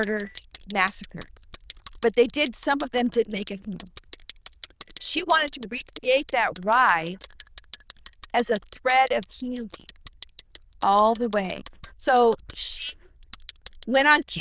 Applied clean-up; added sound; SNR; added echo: neural diffusion model UNIVERSE++.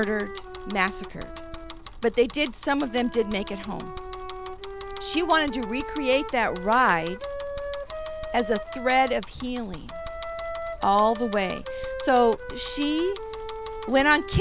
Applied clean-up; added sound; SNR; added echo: none; Bicycle + Wind instrument, woodwind instrument; 9 dB; none.